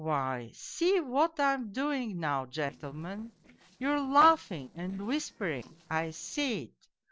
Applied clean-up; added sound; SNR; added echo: neural separator model SepFormer DNS4.